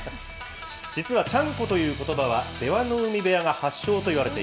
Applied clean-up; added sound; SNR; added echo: none; none; none; none.